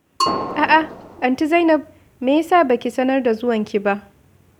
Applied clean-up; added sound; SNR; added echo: none; Fireworks + Bell / Percussion; 10 dB; none.